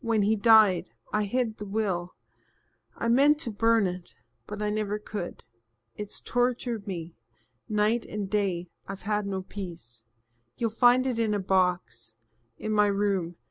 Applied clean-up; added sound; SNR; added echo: none; none; none; none.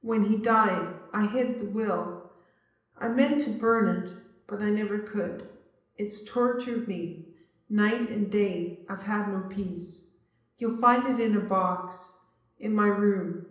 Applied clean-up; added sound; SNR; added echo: none; none; none; reverberation time 0.8 s.